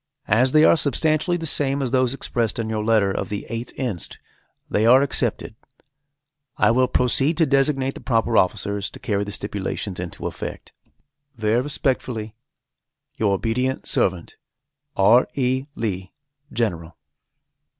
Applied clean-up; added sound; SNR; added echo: none; none; none; none.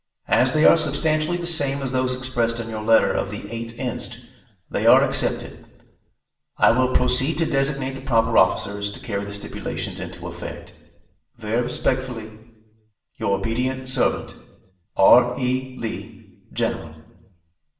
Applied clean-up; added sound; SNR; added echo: none; none; none; reverberation time 0.8 s.